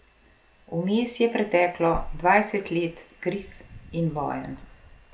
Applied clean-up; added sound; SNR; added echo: none; Wind; 15 dB; none.